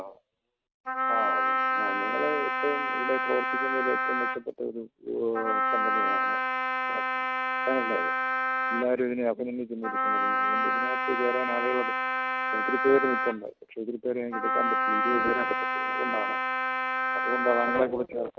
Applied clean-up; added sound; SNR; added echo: neural mask model RNNoise.